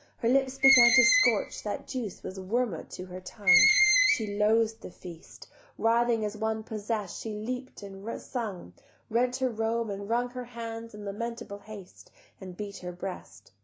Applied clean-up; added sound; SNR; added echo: none; Screech; -3 dB; none.